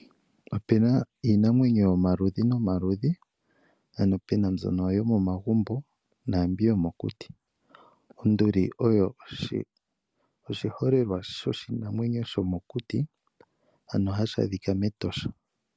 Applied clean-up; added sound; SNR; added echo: none; none; none; none.